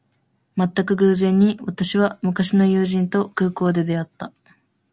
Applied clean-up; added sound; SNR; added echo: none; none; none; none.